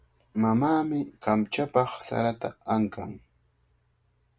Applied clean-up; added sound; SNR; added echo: none; none; none; none.